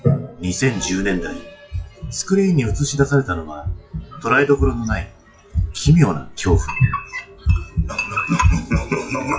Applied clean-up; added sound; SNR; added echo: classical method WPE with log-MMSE.